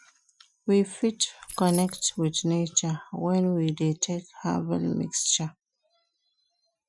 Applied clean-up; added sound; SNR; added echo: classical method Wiener filter.